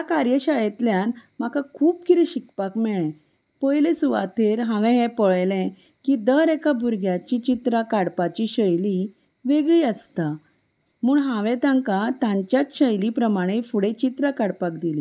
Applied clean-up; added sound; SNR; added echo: none; none; none; none.